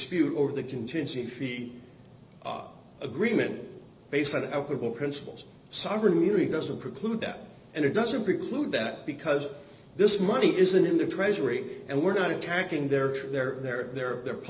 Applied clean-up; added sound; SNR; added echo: none; none; none; none.